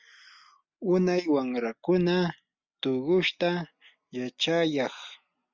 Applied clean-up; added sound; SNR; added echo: none; none; none; none.